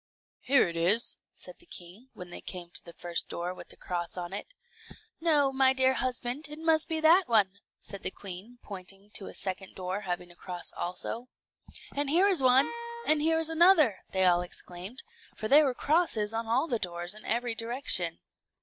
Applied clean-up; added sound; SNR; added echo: neural mask model DeepFilterNet 3.